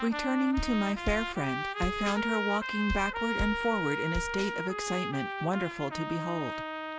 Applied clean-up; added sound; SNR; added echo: none; Bass drum + Trumpet; 2 dB; none.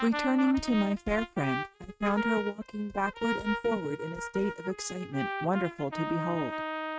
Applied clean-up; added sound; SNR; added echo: neural mask model RNNoise.